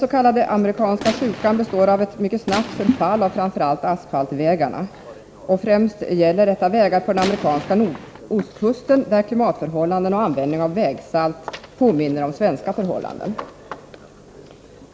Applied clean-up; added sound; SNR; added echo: none; Gunshot, gunfire; 12 dB; none.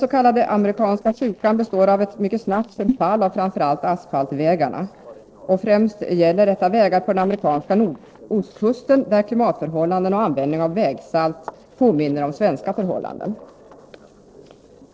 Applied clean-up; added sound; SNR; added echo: neural separator model SepFormer DNS4.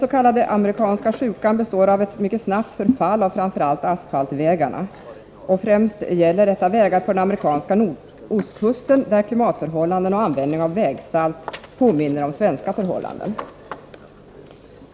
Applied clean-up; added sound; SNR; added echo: none; none; none; none.